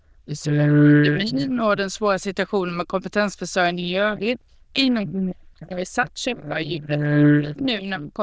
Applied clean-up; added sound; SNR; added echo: neural diffusion model UNIVERSE++.